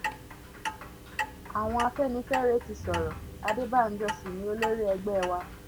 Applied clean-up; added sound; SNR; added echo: none; Clock; 6 dB; none.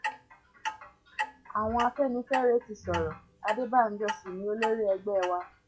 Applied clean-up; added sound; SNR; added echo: classical method log-MMSE.